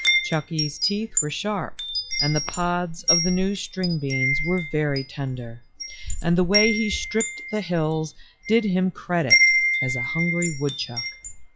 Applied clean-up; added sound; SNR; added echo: classical method log-MMSE.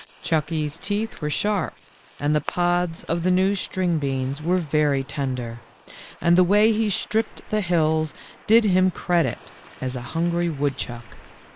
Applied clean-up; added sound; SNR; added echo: neural mask model Resemble Enhance denoiser.